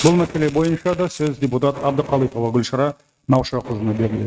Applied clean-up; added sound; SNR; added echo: neural mask model RNNoise.